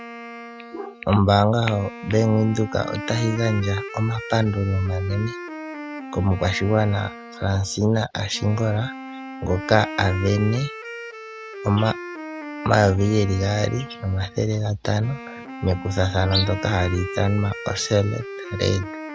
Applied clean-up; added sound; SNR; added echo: none; Wind instrument, woodwind instrument; 12 dB; none.